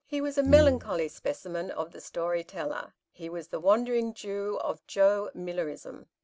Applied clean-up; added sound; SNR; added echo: none; Brass instrument; 4 dB; none.